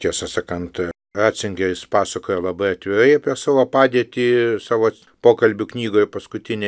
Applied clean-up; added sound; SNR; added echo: none; none; none; none.